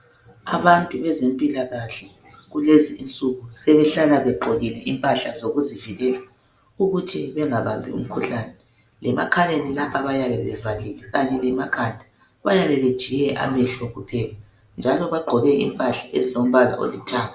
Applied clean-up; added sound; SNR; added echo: none; none; none; none.